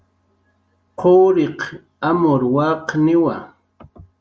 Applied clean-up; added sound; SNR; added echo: none; none; none; none.